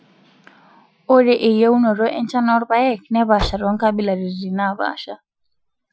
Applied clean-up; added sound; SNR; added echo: classical method Wiener filter.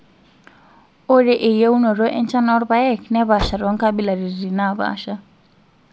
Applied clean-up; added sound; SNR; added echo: none; Car; 12 dB; none.